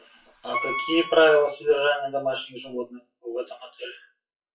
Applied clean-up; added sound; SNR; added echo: classical method WPE with log-MMSE.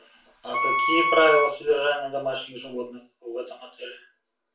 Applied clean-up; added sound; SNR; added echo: none; Wind instrument, woodwind instrument; -1 dB; reverberation time 0.3 s.